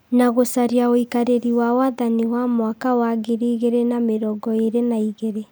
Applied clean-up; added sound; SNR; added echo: none; none; none; none.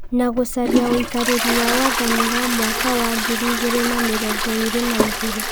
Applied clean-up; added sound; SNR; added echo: none; Toilet flush; 0 dB; none.